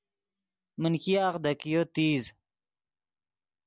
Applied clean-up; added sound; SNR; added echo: none; none; none; none.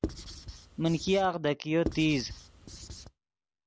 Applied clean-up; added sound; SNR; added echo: none; Writing; 9 dB; none.